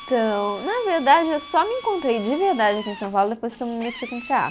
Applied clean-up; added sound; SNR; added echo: none; Drill; 17 dB; none.